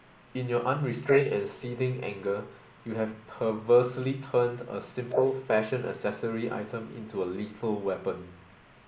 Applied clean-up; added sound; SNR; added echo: neural mask model Resemble Enhance denoiser.